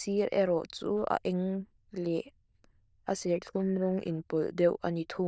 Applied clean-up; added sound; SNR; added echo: neural diffusion model UNIVERSE++.